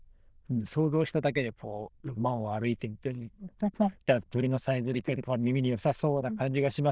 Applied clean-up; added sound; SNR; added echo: neural diffusion model UNIVERSE++.